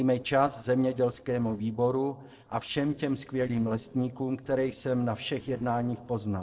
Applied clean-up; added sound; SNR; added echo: neural separator model SepFormer DNS4.